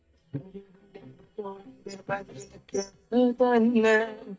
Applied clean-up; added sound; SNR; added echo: neural mask model DeepFilterNet 3.